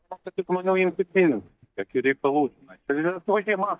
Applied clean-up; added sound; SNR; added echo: neural mask model DeepFilterNet 3.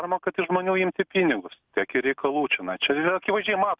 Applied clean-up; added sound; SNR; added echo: none; none; none; none.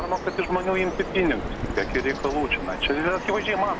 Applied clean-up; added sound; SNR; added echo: none; Bird vocalization, bird call, bird song; 6 dB; none.